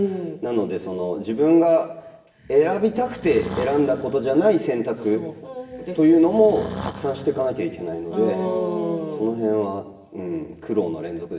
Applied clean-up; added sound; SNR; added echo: none; Breathing; 16 dB; reverberation time 0.9 s.